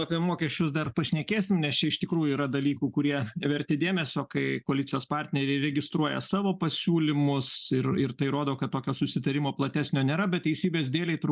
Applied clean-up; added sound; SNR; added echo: neural mask model DeepFilterNet 3.